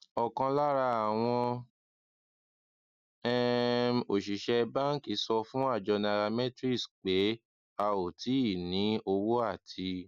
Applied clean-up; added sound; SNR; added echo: none; none; none; none.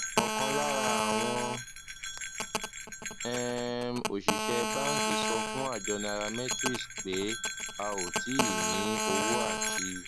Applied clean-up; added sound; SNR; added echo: none; Telephone + Bell; -3 dB; none.